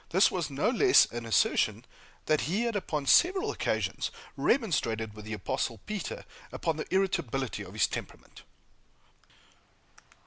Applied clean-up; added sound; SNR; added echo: none; none; none; none.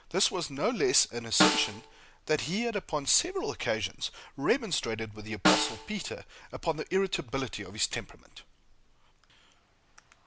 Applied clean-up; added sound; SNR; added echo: none; Snare drum; 2 dB; none.